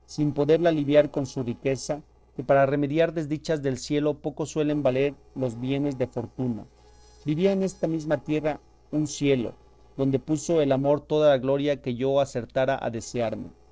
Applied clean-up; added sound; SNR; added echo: neural separator model SepFormer DNS4.